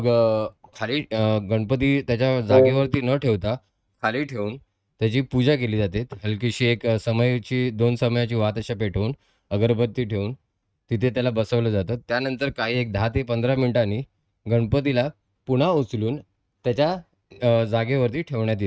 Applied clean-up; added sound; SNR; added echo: neural mask model RNNoise.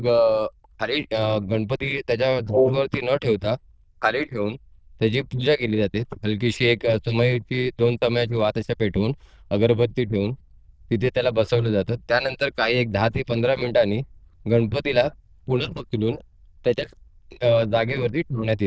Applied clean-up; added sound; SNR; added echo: neural diffusion model UNIVERSE++.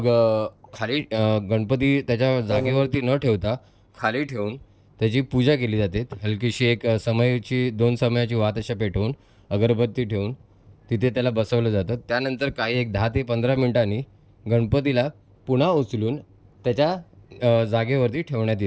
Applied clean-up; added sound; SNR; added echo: neural separator model SepFormer DNS4.